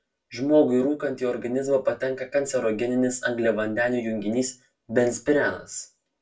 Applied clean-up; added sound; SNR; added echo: none; none; none; reverberation time 0.2 s.